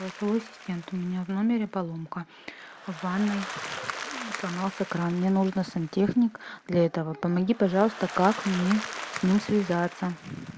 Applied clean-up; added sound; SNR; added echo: none; Applause; 13 dB; none.